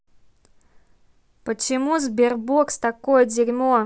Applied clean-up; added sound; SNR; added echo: none; none; none; none.